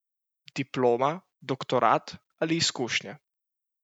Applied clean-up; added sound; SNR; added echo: none; none; none; none.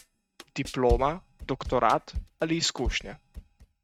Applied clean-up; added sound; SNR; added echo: neural mask model RNNoise.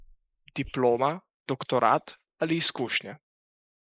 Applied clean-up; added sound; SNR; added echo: neural mask model Resemble Enhance denoiser.